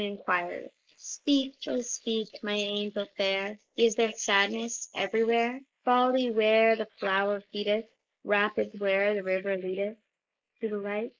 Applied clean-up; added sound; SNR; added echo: neural mask model Resemble Enhance denoiser.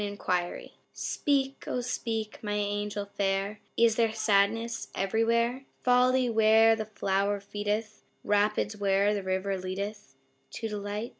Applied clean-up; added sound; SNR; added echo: none; none; none; none.